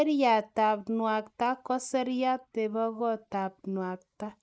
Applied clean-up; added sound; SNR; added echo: neural mask model Resemble Enhance denoiser.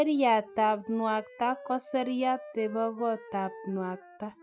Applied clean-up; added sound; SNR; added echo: classical method Wiener filter.